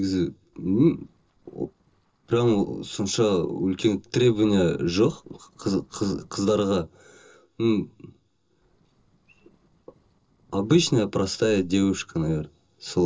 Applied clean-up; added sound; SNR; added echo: neural separator model SepFormer DNS4.